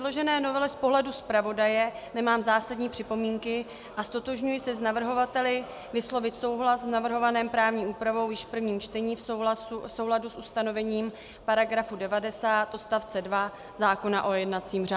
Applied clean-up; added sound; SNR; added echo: none; none; none; none.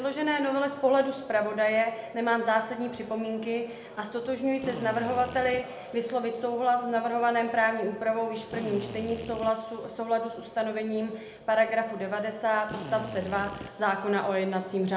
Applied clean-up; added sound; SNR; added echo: none; Drill; 13 dB; reverberation time 0.7 s.